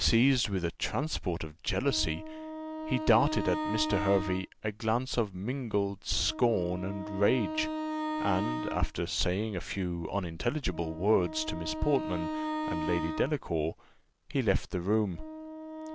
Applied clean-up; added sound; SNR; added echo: none; Wind instrument, woodwind instrument; 8 dB; none.